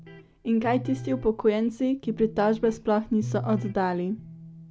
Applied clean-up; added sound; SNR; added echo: none; Electric guitar; 13 dB; none.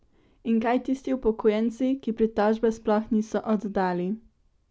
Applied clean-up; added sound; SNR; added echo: none; none; none; none.